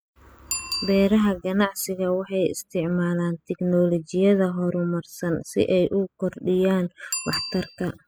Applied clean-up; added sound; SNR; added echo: classical method spectral subtraction.